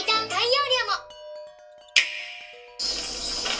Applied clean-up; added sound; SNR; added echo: none; Wind chime; 19 dB; reverberation time 0.2 s.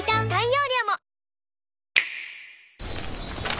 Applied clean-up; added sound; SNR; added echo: none; none; none; none.